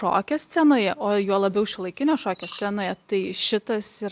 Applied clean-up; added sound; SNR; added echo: none; Rattle / Keys jangling; 1 dB; none.